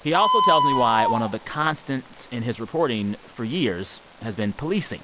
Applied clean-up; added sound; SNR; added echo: none; Bird; 2 dB; none.